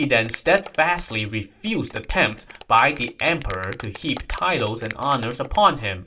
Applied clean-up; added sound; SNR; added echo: none; Clapping; 18 dB; reverberation time 0.2 s.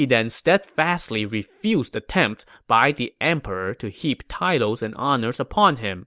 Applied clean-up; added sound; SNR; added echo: none; none; none; none.